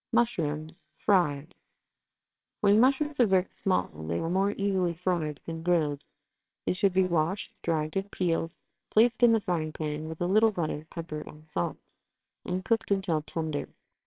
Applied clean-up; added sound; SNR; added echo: neural separator model SepFormer WHAMR!.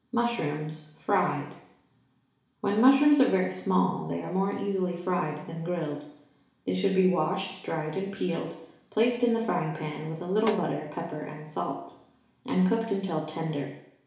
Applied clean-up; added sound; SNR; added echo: none; Snare drum; 11 dB; reverberation time 0.7 s.